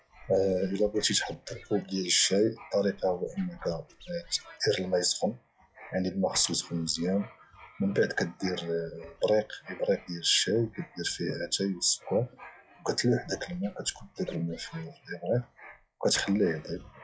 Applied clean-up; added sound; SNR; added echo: classical method log-MMSE.